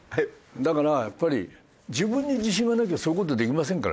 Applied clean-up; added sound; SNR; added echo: none; none; none; none.